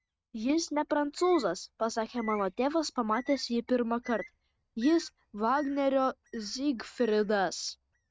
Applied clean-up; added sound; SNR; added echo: neural mask model RNNoise.